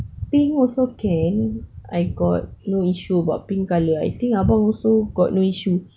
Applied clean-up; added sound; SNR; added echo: none; none; none; none.